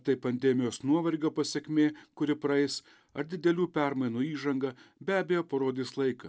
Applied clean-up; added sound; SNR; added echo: none; none; none; none.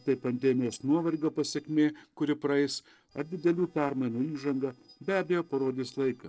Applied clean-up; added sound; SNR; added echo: neural separator model SepFormer DNS4.